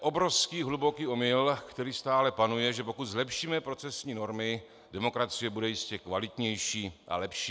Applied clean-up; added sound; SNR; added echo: none; none; none; none.